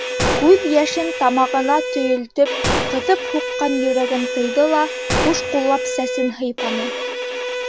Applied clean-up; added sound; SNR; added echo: none; Gunshot, gunfire + Bowed string instrument; 3 dB; none.